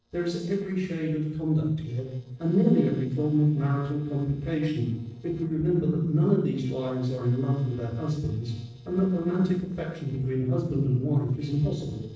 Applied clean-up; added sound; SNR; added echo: neural separator model SepFormer DNS4.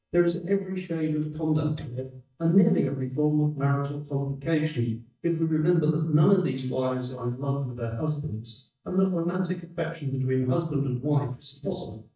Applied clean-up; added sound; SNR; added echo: neural mask model DeepFilterNet 3.